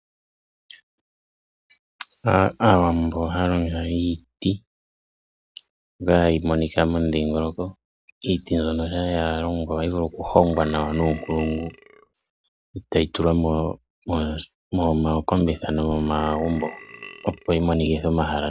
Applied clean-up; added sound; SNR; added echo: none; Burping, eructation; 18 dB; none.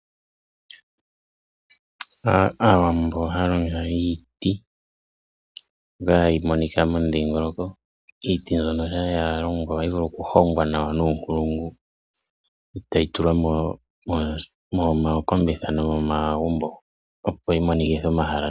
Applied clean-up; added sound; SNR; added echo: none; none; none; none.